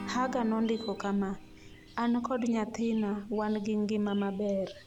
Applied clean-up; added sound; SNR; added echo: none; Acoustic guitar / Strum + Chirp, tweet; 16 dB; none.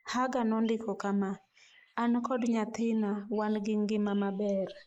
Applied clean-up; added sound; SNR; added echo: neural mask model Resemble Enhance denoiser.